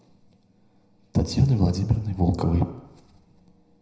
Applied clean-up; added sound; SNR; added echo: none; none; none; reverberation time 0.6 s.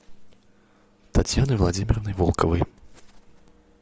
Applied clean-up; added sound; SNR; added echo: none; none; none; none.